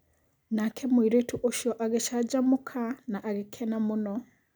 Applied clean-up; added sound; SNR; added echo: none; none; none; none.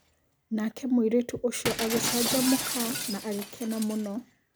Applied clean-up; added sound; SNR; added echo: none; Shatter; 5 dB; none.